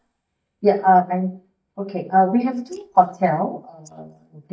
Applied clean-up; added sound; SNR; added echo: neural mask model DeepFilterNet 3.